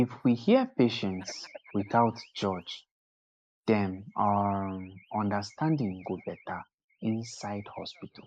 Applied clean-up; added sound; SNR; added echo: neural mask model Resemble Enhance denoiser.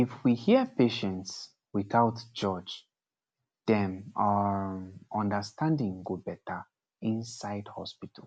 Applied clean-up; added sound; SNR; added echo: none; none; none; none.